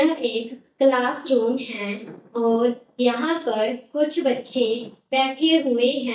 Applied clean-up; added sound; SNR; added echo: neural mask model DeepFilterNet 3.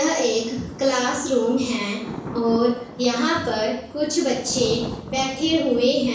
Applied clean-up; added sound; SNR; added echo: none; Thunder; 13 dB; reverberation time 0.7 s.